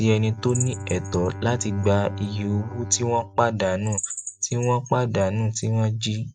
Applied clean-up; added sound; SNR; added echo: neural mask model RNNoise.